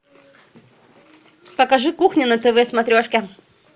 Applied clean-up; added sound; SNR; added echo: none; none; none; none.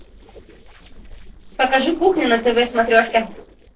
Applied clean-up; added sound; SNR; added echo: neural separator model SepFormer DNS4.